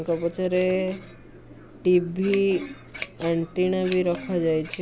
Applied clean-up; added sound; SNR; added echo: none; Scissors; 12 dB; none.